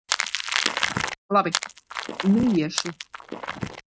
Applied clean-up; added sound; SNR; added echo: neural mask model RNNoise.